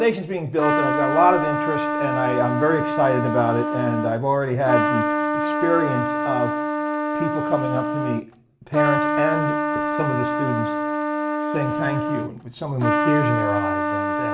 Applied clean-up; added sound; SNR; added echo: none; Trumpet; -1 dB; reverberation time 0.6 s.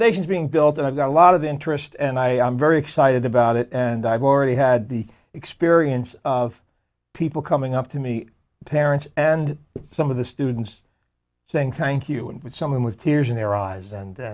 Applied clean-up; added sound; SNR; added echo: none; none; none; none.